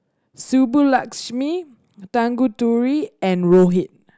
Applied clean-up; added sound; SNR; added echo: none; none; none; none.